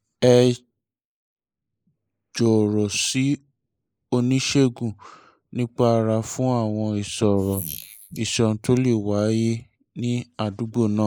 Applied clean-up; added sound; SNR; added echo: neural mask model Resemble Enhance denoiser.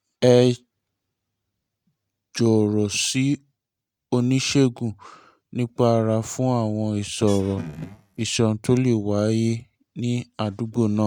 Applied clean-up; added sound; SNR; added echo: neural mask model RNNoise.